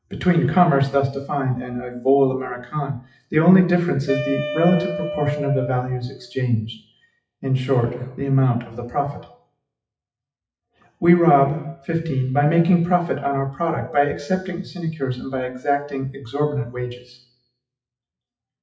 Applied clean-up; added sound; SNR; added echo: classical method WPE with log-MMSE.